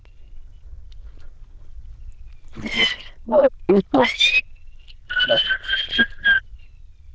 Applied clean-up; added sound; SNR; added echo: neural diffusion model UNIVERSE++.